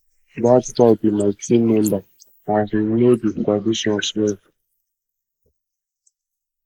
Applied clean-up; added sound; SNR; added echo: neural mask model Resemble Enhance denoiser.